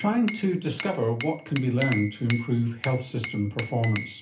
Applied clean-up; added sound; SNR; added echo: none; Glass; 12 dB; reverberation time 0.3 s.